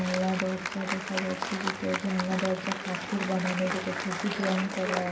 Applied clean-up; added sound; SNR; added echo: none; Applause; 4 dB; reverberation time 0.7 s.